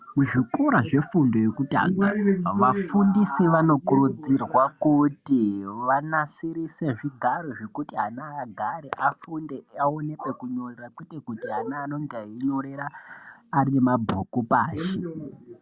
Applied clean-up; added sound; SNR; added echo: none; none; none; none.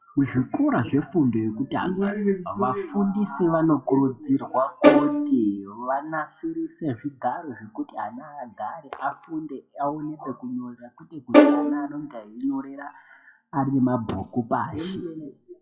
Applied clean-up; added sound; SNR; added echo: classical method WPE with log-MMSE.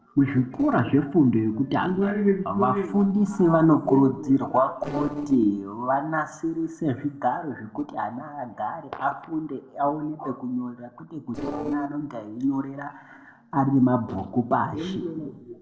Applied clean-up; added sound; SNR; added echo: neural separator model SepFormer DNS4.